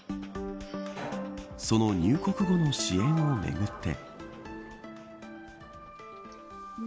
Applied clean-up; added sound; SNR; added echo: none; Sliding door; 16 dB; none.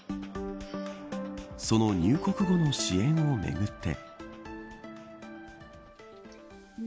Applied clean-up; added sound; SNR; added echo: none; none; none; none.